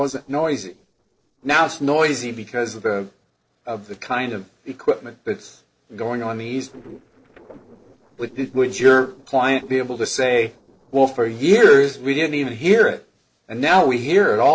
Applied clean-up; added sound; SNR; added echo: neural separator model SepFormer DNS4.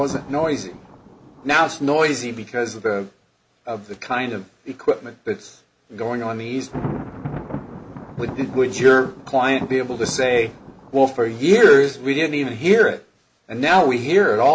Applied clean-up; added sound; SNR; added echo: none; Thunder; 16 dB; none.